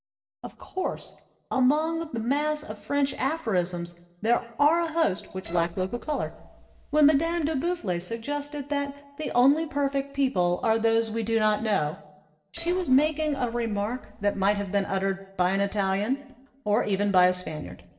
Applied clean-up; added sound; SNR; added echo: neural separator model SepFormer DNS4.